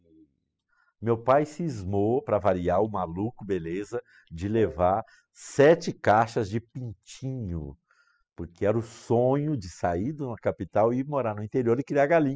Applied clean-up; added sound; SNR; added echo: classical method spectral subtraction.